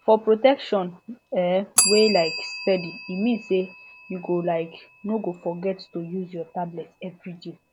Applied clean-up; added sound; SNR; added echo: none; Bell; 8 dB; none.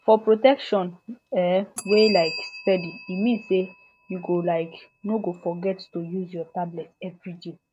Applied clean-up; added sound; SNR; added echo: neural mask model RNNoise.